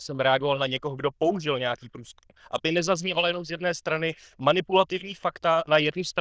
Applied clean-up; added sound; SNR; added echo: neural diffusion model UNIVERSE++.